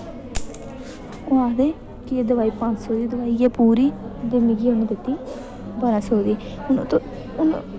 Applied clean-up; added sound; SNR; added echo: none; none; none; none.